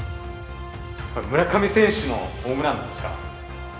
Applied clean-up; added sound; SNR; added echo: none; none; none; none.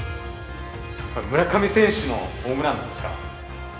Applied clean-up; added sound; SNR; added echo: none; Harp; 19 dB; none.